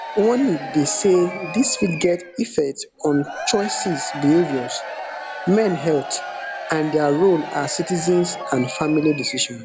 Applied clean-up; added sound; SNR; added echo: none; Crowd / Cheering; 10 dB; none.